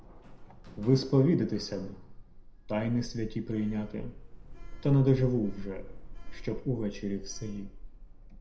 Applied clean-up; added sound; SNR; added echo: none; Sliding door; 11 dB; reverberation time 0.5 s.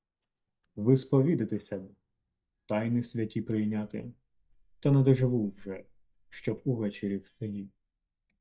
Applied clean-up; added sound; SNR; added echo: neural mask model DeepFilterNet 3.